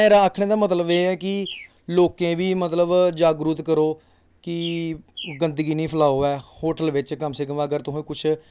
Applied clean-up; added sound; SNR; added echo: none; Bird; 20 dB; none.